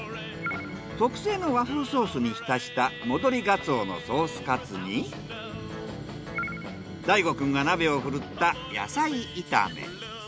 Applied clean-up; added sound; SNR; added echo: none; Bass guitar + Bowed string instrument; 19 dB; none.